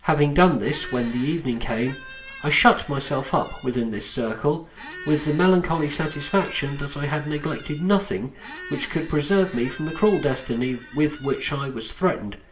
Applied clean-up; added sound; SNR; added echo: none; Squeak; 18 dB; reverberation time 0.5 s.